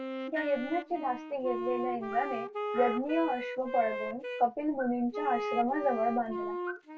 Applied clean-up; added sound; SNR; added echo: none; Wind instrument, woodwind instrument; 5 dB; reverberation time 0.2 s.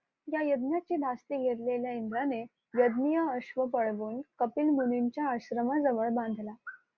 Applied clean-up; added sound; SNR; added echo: none; none; none; none.